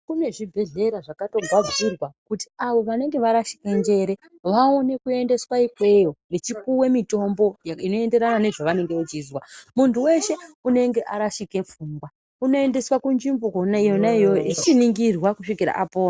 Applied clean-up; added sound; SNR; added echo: none; none; none; none.